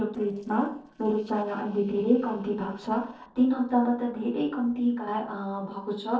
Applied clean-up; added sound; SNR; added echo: neural separator model SepFormer DNS4.